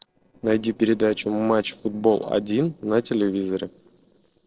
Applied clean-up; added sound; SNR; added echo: neural separator model SepFormer DNS4.